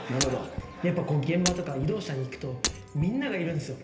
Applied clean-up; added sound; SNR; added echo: none; Shatter; 7 dB; reverberation time 1.4 s.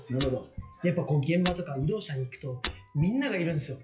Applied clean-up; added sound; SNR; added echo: classical method WPE with log-MMSE.